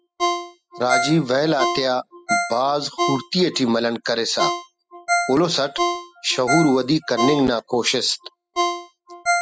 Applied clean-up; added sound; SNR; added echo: classical method spectral subtraction.